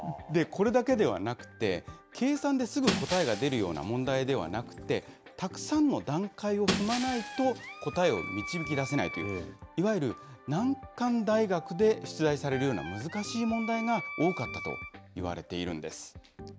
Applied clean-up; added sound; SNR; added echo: none; Shatter + Wind instrument, woodwind instrument; 9 dB; none.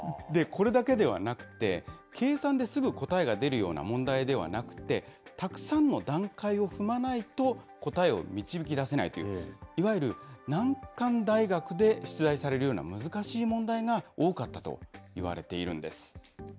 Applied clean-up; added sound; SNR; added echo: none; none; none; none.